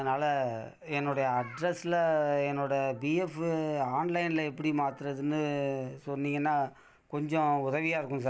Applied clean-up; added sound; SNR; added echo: none; none; none; none.